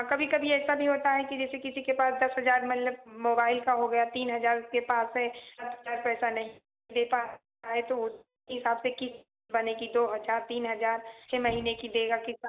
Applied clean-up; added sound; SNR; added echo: none; Slam; 19 dB; none.